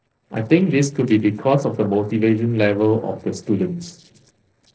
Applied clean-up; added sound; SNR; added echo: neural separator model SepFormer DNS4.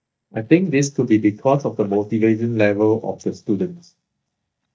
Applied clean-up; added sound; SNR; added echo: neural mask model DeepFilterNet 3.